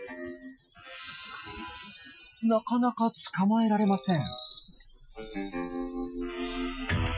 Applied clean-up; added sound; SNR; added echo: classical method Wiener filter.